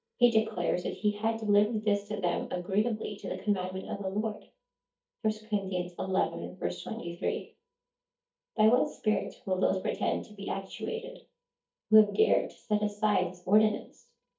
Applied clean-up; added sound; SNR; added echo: neural mask model DeepFilterNet 3.